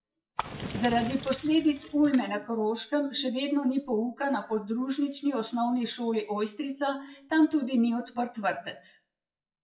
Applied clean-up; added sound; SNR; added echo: classical method WPE with log-MMSE.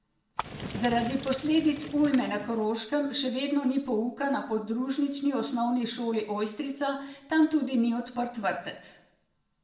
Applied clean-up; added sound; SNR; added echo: none; Fire; 11 dB; reverberation time 0.7 s.